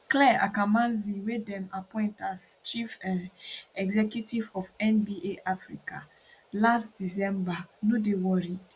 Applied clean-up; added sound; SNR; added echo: none; none; none; none.